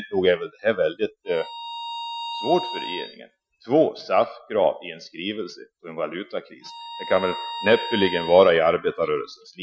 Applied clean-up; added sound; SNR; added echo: classical method Wiener filter.